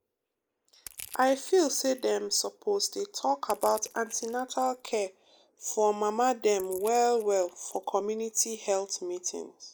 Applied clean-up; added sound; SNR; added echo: neural mask model Resemble Enhance denoiser.